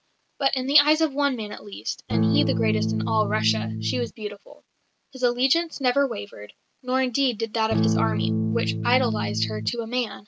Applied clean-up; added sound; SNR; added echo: none; Electric guitar / Strum; -2 dB; none.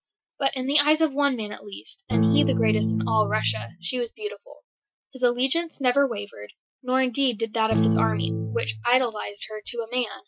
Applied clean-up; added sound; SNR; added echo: classical method Wiener filter.